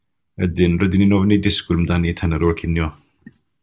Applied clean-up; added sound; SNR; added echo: none; none; none; none.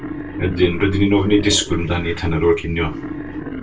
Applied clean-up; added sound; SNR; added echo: none; Wild animals; 12 dB; reverberation time 0.2 s.